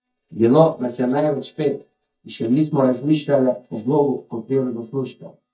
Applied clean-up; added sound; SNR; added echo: neural mask model DeepFilterNet 3.